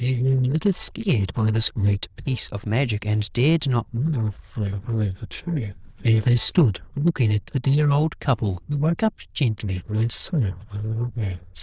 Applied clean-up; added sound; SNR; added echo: neural diffusion model UNIVERSE++.